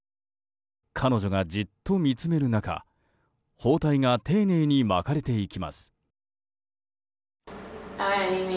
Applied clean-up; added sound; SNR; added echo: none; none; none; none.